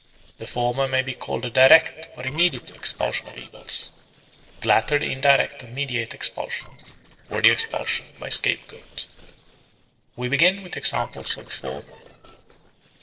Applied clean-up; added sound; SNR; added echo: neural separator model SepFormer DNS4.